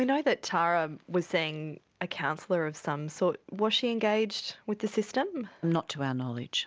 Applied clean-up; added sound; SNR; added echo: none; none; none; none.